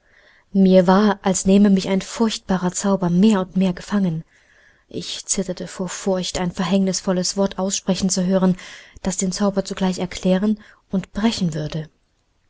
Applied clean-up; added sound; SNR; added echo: none; none; none; none.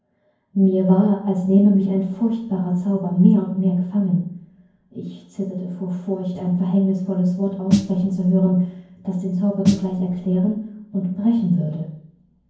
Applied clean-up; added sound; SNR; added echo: none; Snare drum; 6 dB; reverberation time 0.9 s.